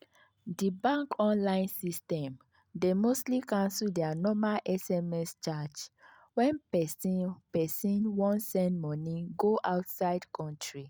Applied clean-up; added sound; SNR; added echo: none; none; none; none.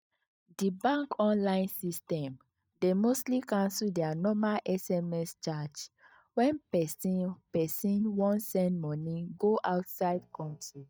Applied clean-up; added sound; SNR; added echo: neural mask model DeepFilterNet 3.